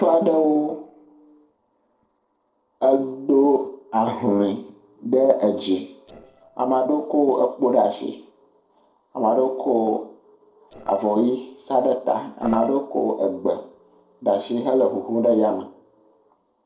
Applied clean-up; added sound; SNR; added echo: neural separator model SepFormer DNS4.